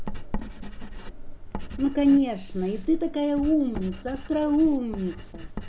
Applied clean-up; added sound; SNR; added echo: none; Writing; 8 dB; none.